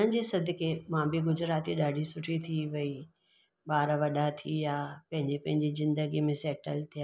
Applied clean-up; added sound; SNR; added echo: none; none; none; none.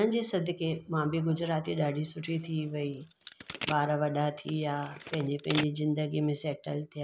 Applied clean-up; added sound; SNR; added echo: none; Telephone; 11 dB; none.